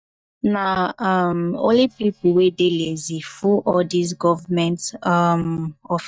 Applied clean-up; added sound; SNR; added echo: neural mask model DeepFilterNet 3.